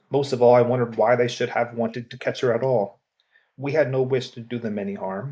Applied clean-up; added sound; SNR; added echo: neural mask model Resemble Enhance denoiser.